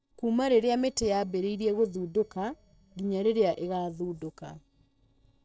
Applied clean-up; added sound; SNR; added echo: neural separator model SepFormer DNS4.